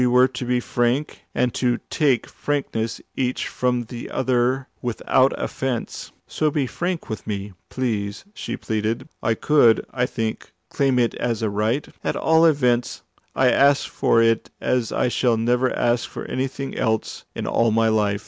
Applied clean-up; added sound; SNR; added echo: none; none; none; none.